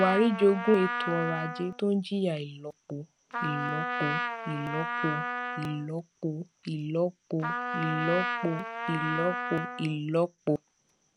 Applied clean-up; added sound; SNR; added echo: none; Trumpet; 5 dB; none.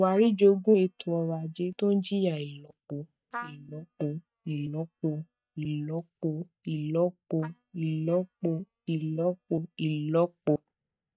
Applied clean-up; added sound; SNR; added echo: neural mask model DeepFilterNet 3.